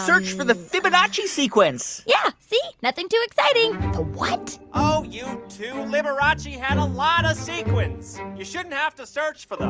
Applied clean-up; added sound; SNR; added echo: none; none; none; none.